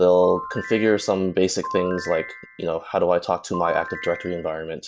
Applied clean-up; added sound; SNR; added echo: none; Ringtone / Chime; 12 dB; none.